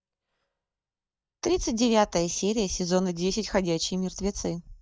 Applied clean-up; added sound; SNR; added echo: neural mask model DeepFilterNet 3.